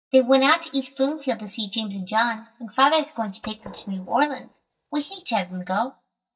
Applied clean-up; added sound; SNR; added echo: neural mask model DeepFilterNet 3.